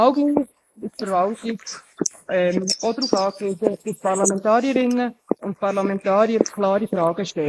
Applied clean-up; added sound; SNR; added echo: neural mask model Resemble Enhance denoiser.